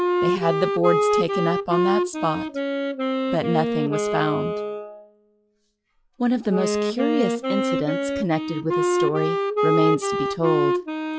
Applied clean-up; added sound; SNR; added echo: classical method log-MMSE.